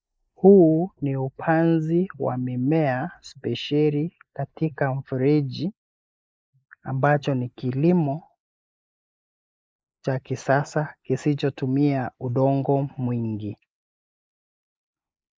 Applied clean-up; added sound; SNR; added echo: neural mask model Resemble Enhance denoiser.